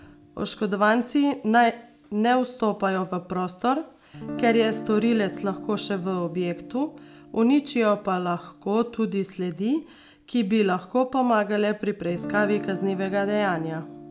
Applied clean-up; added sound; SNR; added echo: none; Guitar; 15 dB; none.